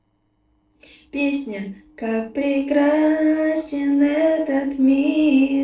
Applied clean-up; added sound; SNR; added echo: neural separator model SepFormer DNS4.